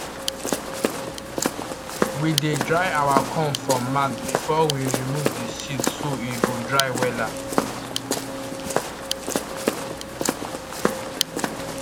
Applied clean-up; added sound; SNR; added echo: none; Walk, footsteps; -1 dB; none.